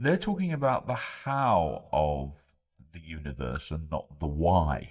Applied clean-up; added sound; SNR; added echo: neural mask model DeepFilterNet 3.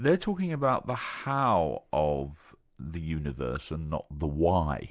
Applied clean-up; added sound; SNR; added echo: none; none; none; none.